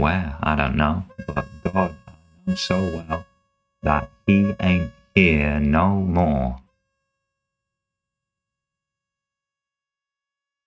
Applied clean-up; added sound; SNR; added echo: neural mask model RNNoise.